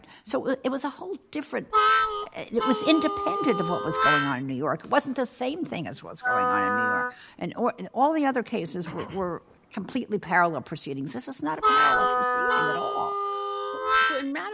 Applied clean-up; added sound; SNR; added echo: none; Wind instrument, woodwind instrument + Harmonica; -4 dB; none.